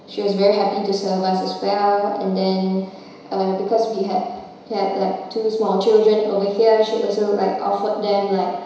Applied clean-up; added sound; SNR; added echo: none; none; none; reverberation time 1.0 s.